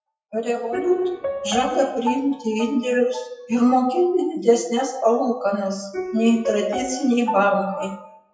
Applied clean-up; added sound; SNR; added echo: classical method WPE with log-MMSE.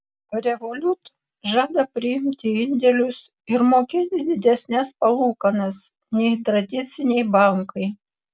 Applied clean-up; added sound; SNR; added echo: none; none; none; none.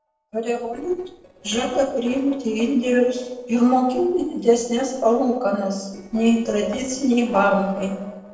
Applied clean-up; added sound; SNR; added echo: neural separator model SepFormer DNS4.